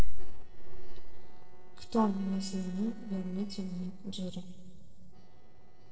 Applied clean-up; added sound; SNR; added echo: neural separator model SepFormer DNS4.